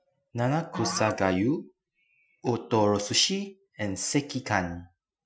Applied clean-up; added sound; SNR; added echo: classical method Wiener filter.